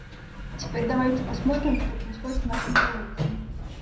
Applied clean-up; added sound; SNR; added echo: none; Sliding door; 0 dB; reverberation time 0.5 s.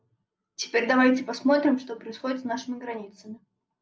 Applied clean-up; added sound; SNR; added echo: none; none; none; none.